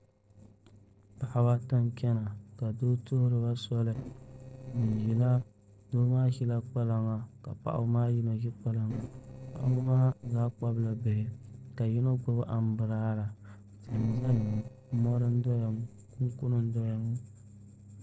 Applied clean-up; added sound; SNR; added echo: neural separator model SepFormer DNS4.